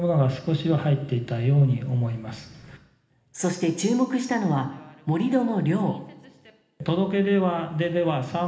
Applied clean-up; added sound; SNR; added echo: none; none; none; reverberation time 1.1 s.